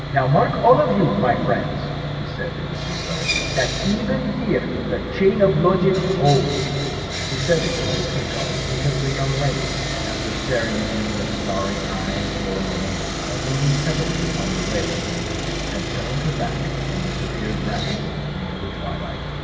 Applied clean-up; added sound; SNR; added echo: none; Sawing; 3 dB; reverberation time 2.6 s.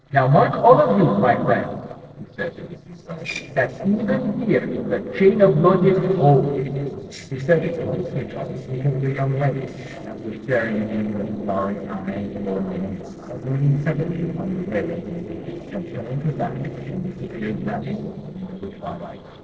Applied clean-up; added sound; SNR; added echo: neural separator model SepFormer DNS4.